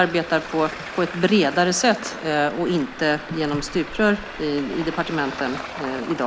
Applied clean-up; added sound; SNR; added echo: none; Traffic noise, roadway noise; 12 dB; none.